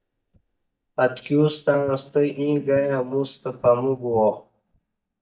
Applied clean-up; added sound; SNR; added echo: neural mask model DeepFilterNet 3.